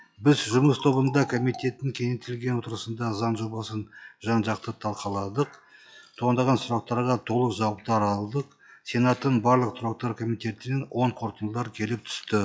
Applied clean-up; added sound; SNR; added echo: classical method log-MMSE.